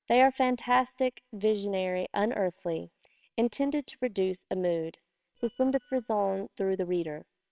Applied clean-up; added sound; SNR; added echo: neural separator model SepFormer WHAMR!.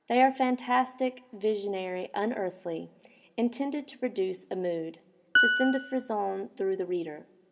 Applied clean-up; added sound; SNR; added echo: none; Piano; -2 dB; reverberation time 0.7 s.